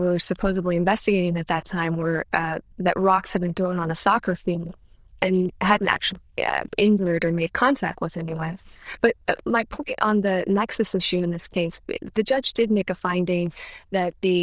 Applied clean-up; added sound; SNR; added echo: neural diffusion model UNIVERSE++.